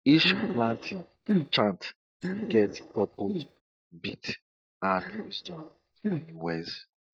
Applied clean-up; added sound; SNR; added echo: neural mask model DeepFilterNet 3.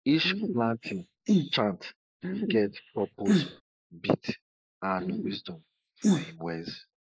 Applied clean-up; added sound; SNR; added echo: neural mask model Resemble Enhance denoiser.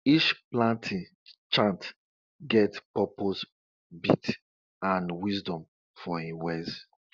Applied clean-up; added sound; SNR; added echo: none; none; none; none.